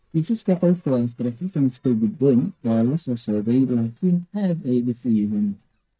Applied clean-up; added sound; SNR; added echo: neural mask model DeepFilterNet 3.